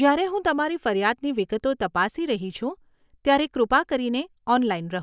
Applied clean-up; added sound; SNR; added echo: none; none; none; none.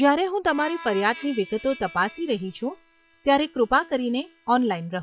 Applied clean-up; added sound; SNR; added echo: classical method log-MMSE.